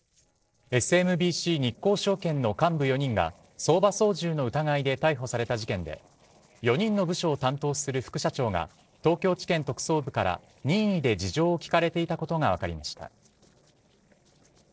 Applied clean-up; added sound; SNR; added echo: neural separator model SepFormer DNS4.